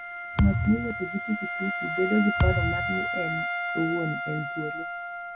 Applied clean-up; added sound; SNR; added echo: none; Wind instrument, woodwind instrument + Thump, thud; -1 dB; none.